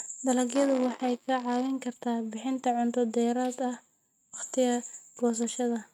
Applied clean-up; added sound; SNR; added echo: neural mask model RNNoise.